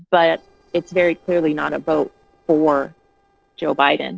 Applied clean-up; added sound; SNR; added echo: neural separator model SepFormer DNS4.